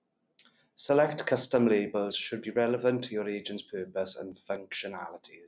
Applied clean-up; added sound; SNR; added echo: none; none; none; none.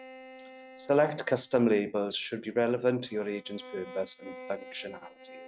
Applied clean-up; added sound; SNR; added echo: neural mask model RNNoise.